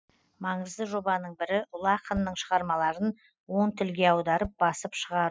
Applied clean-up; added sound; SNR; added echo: classical method spectral subtraction.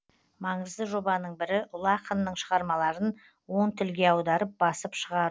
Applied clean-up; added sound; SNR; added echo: none; none; none; none.